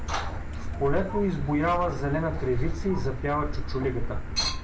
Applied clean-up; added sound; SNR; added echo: none; Motor vehicle (road); 2 dB; none.